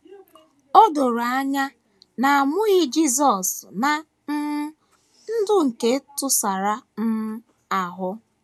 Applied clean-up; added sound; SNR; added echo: none; none; none; none.